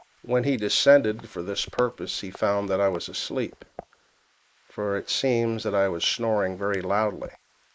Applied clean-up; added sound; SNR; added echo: neural mask model Resemble Enhance denoiser.